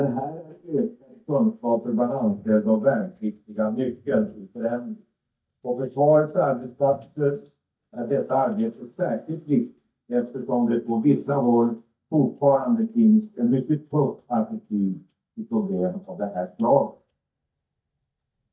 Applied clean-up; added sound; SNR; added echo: neural mask model DeepFilterNet 3.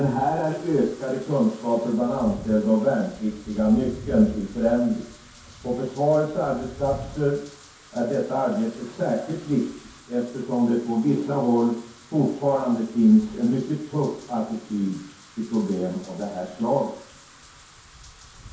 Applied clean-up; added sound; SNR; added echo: none; Wind / Rain; 20 dB; reverberation time 0.6 s.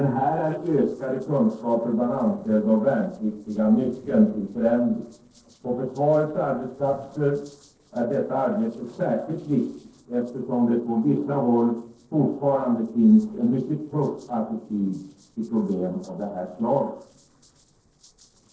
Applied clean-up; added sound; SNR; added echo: neural separator model SepFormer DNS4.